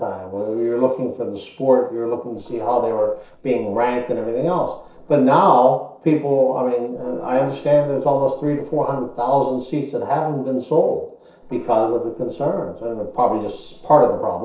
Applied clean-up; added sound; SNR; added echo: neural separator model SepFormer DNS4.